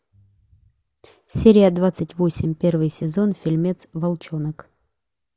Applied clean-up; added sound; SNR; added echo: none; none; none; none.